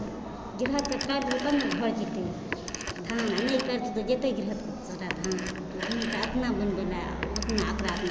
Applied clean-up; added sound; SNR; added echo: none; Telephone; 9 dB; none.